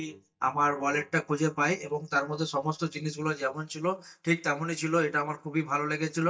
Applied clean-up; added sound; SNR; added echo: neural mask model DeepFilterNet 3.